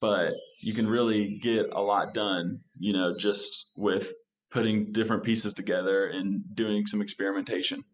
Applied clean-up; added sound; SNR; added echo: classical method spectral subtraction.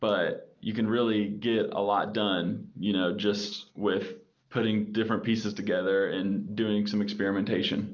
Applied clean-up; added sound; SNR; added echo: none; none; none; none.